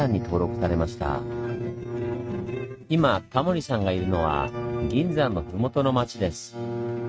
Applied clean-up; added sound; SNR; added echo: neural mask model RNNoise.